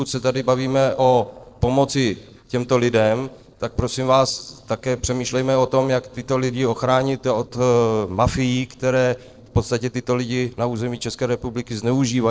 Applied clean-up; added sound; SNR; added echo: neural separator model SepFormer DNS4.